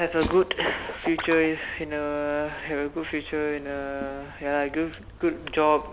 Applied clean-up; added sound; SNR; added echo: none; Guitar + Fire; 14 dB; none.